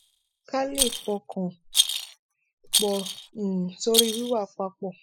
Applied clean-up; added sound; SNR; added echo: classical method spectral subtraction.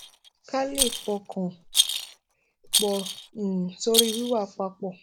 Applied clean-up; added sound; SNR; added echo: none; Rattle; 0 dB; none.